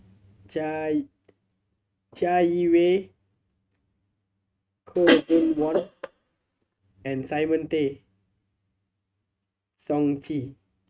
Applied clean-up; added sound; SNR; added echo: neural mask model RNNoise.